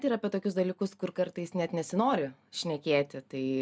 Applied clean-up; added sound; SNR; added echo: none; none; none; none.